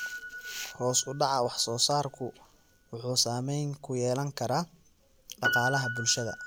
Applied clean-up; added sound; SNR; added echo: none; Piano; 7 dB; none.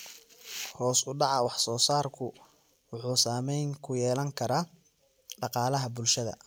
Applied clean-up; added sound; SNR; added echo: none; none; none; none.